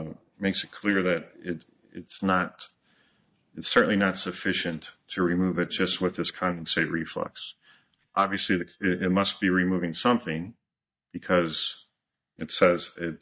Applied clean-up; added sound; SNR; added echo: neural mask model DeepFilterNet 3.